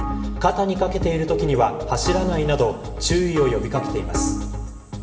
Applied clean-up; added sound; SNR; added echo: none; none; none; reverberation time 2.5 s.